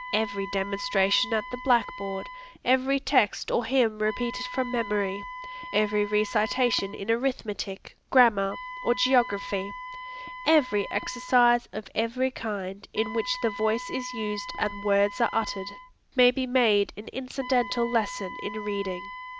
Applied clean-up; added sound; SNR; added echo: none; Wind instrument, woodwind instrument; 13 dB; none.